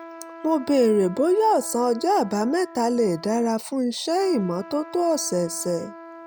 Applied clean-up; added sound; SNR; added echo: none; Trumpet; 18 dB; none.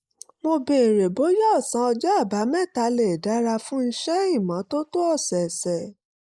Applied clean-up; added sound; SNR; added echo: neural mask model Resemble Enhance denoiser.